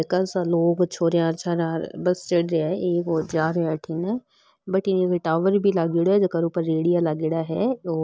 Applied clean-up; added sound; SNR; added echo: none; none; none; none.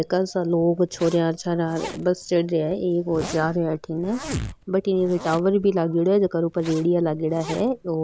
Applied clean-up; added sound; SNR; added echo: none; Zipper (clothing); 16 dB; none.